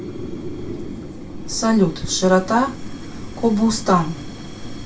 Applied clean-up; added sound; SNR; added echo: none; Fire; 12 dB; reverberation time 0.2 s.